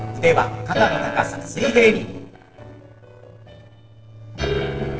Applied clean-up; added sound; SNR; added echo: neural separator model SepFormer DNS4.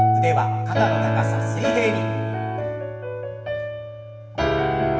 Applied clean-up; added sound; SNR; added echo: none; Bass guitar; 6 dB; reverberation time 1.4 s.